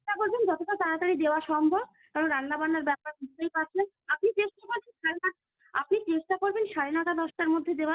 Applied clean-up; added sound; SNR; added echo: none; none; none; none.